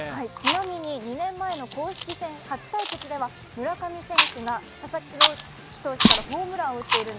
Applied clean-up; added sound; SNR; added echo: none; Chewing, mastication; -3 dB; none.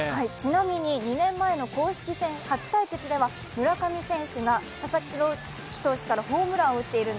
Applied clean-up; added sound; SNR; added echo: none; none; none; none.